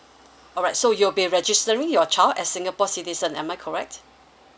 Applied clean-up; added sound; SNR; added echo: none; none; none; none.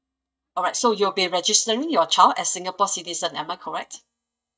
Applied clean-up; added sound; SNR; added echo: neural mask model DeepFilterNet 3.